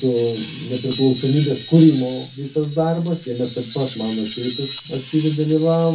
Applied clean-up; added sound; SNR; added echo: none; Screech; 16 dB; reverberation time 0.3 s.